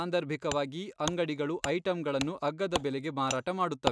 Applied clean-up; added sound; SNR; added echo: none; Wood; 9 dB; none.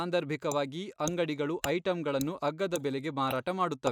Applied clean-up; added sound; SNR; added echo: neural mask model Resemble Enhance denoiser.